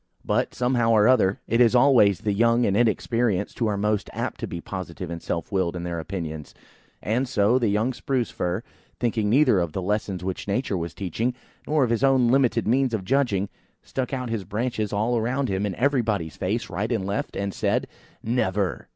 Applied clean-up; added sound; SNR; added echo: none; none; none; none.